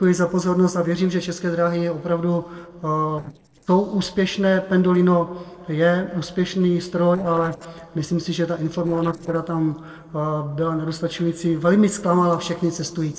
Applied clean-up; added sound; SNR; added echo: neural separator model SepFormer DNS4.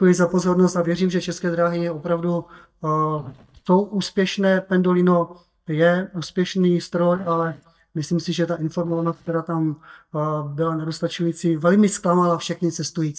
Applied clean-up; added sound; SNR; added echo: neural mask model DeepFilterNet 3.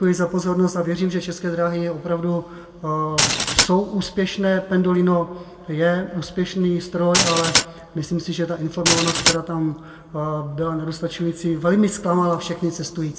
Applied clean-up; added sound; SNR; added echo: none; Glass; -1 dB; reverberation time 1.0 s.